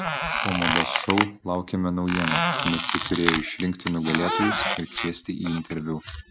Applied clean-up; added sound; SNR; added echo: none; Squeak; 1 dB; none.